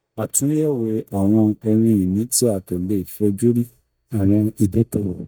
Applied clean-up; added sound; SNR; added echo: neural mask model DeepFilterNet 3.